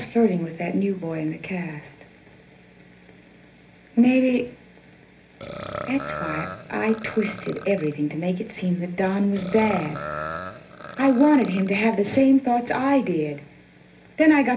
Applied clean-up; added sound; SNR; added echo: none; Burping, eructation; 12 dB; reverberation time 0.3 s.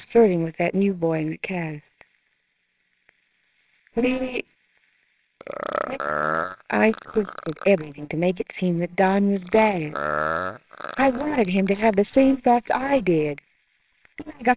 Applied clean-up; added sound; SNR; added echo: neural separator model SepFormer WHAMR!.